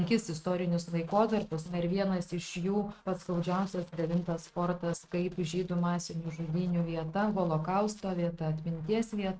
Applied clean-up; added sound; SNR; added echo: neural mask model RNNoise.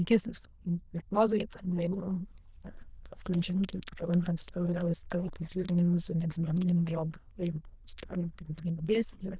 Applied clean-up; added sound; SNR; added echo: neural diffusion model UNIVERSE++.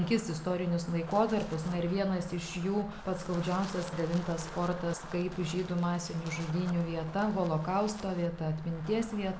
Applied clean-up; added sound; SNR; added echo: none; Wind; 15 dB; none.